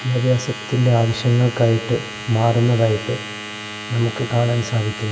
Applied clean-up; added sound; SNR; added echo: none; Domestic sounds, home sounds; 12 dB; reverberation time 2.1 s.